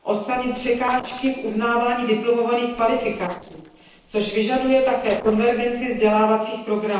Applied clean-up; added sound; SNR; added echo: neural separator model SepFormer DNS4.